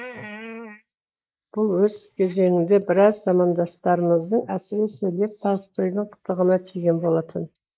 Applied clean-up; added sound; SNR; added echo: neural mask model Resemble Enhance denoiser.